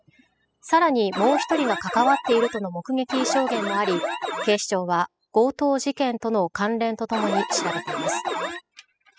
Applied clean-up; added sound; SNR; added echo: classical method spectral subtraction.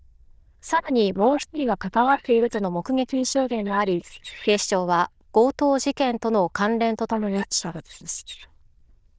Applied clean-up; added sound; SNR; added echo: neural diffusion model UNIVERSE++.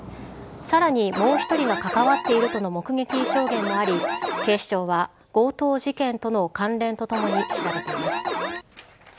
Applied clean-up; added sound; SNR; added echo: none; Alarm; 3 dB; none.